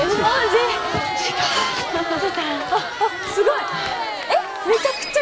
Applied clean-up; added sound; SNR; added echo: none; Crowd; 4 dB; reverberation time 1.9 s.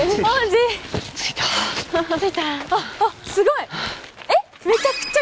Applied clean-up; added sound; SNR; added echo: none; none; none; none.